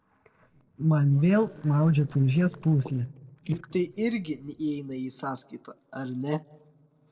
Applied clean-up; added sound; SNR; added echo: neural separator model SepFormer DNS4.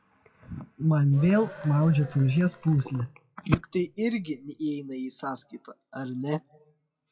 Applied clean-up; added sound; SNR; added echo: classical method WPE with log-MMSE.